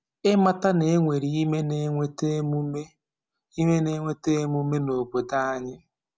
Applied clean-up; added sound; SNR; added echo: none; none; none; none.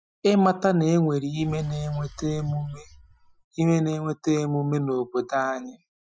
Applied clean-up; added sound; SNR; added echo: classical method Wiener filter.